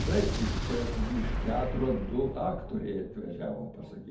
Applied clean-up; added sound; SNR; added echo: none; Explosion; 1 dB; reverberation time 0.6 s.